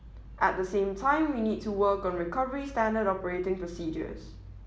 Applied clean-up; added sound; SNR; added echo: none; Growling; 17 dB; none.